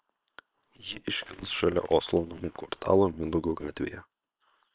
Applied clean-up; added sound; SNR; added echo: neural separator model SepFormer WHAM!.